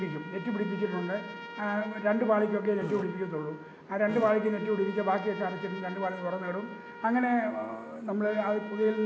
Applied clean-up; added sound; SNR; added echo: none; Trumpet + Fart; 14 dB; none.